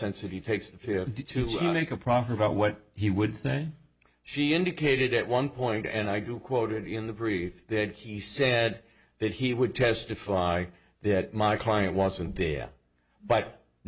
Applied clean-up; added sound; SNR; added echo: none; none; none; none.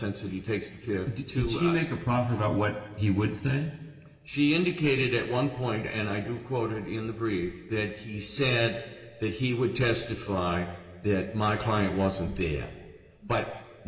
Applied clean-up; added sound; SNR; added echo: none; none; none; reverberation time 1.6 s.